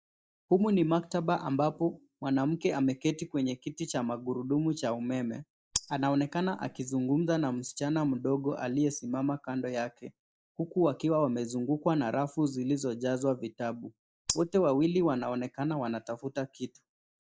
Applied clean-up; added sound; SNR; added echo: neural mask model DeepFilterNet 3.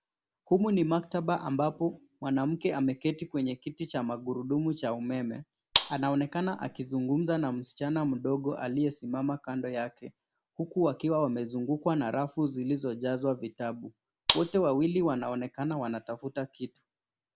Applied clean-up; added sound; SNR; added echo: none; Gunshot, gunfire; 0 dB; none.